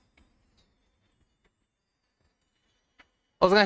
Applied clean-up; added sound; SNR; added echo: neural mask model RNNoise.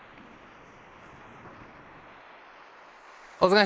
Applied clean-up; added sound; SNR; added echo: neural mask model Resemble Enhance denoiser.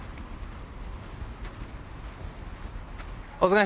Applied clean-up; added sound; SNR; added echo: none; none; none; none.